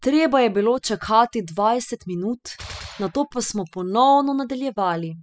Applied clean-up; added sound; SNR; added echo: classical method spectral subtraction.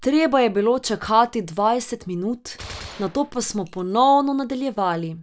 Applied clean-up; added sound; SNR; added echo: none; Gunshot, gunfire; 20 dB; none.